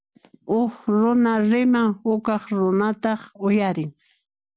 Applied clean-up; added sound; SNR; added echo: none; none; none; none.